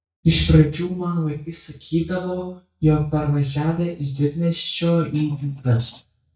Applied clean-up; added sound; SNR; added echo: neural mask model DeepFilterNet 3.